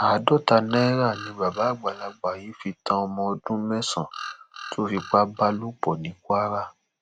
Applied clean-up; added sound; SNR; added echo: none; Bird vocalization, bird call, bird song; 16 dB; none.